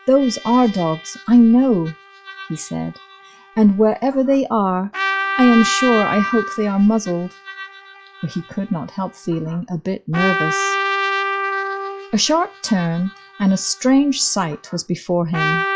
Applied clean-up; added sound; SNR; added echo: classical method log-MMSE.